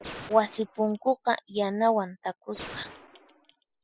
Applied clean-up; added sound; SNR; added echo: classical method spectral subtraction.